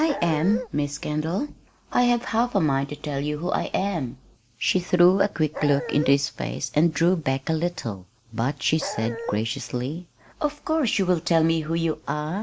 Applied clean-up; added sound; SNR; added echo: none; Dog; 8 dB; none.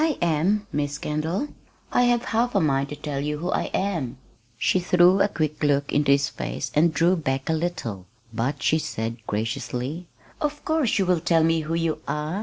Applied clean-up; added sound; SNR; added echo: none; none; none; none.